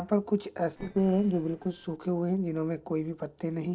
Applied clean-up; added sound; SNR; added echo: neural separator model SepFormer DNS4.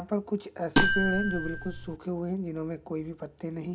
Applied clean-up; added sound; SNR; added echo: none; Marimba, xylophone; -5 dB; reverberation time 0.3 s.